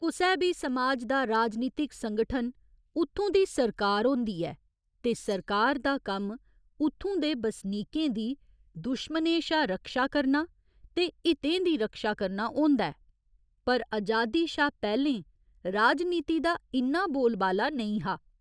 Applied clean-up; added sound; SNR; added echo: neural mask model DeepFilterNet 3.